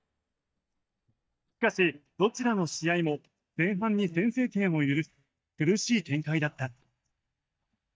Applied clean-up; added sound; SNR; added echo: neural mask model DeepFilterNet 3.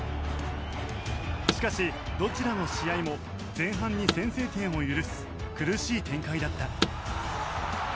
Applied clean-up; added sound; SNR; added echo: none; Car; 8 dB; none.